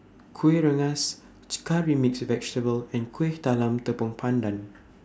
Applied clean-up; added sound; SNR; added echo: none; none; none; none.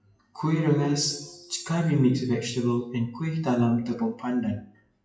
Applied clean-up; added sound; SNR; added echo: classical method WPE with log-MMSE.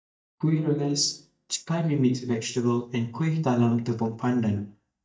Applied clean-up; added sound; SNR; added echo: neural mask model DeepFilterNet 3.